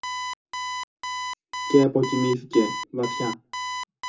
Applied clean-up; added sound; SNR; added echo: none; Alarm; 6 dB; reverberation time 0.2 s.